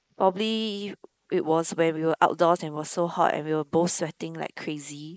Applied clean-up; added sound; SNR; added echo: neural mask model Resemble Enhance denoiser.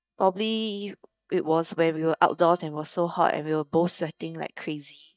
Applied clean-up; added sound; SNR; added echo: neural mask model DeepFilterNet 3.